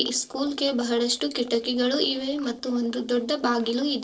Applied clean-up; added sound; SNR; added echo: neural separator model SepFormer DNS4.